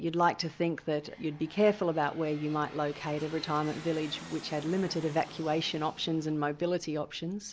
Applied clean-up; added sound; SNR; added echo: none; Aircraft; 18 dB; none.